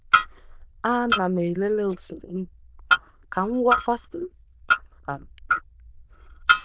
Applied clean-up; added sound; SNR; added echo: neural diffusion model UNIVERSE++.